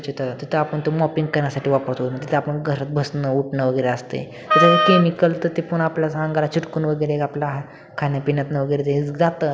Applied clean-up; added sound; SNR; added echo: none; Wind instrument, woodwind instrument; -1 dB; none.